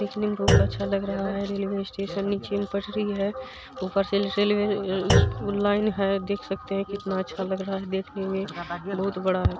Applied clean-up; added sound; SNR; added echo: none; Thump, thud; 3 dB; none.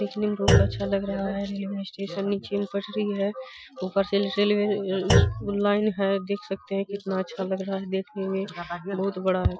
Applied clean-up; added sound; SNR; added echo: classical method Wiener filter.